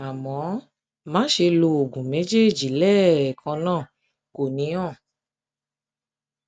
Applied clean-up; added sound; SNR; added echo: none; none; none; none.